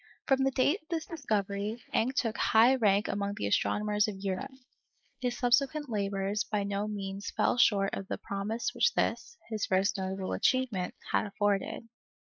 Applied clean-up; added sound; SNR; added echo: neural mask model Resemble Enhance denoiser.